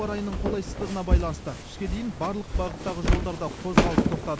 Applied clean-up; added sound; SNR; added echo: none; Walk, footsteps; -5 dB; none.